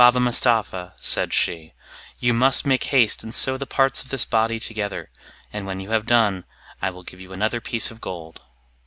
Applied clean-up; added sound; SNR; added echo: none; none; none; none.